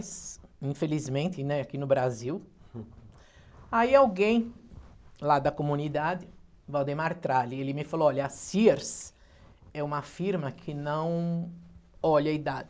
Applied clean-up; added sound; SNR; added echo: none; none; none; none.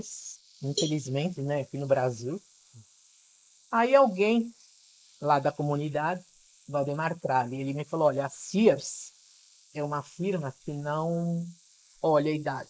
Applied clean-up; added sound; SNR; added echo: neural mask model Resemble Enhance denoiser.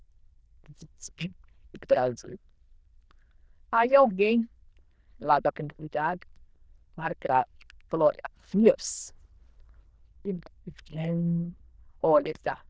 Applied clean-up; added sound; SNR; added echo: neural diffusion model UNIVERSE++.